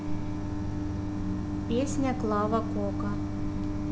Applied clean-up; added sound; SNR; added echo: none; none; none; none.